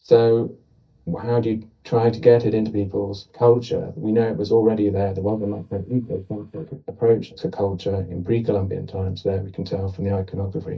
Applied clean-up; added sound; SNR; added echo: neural mask model DeepFilterNet 3.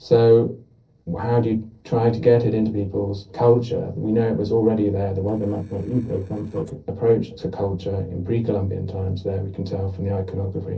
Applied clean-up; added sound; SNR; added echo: neural separator model SepFormer DNS4.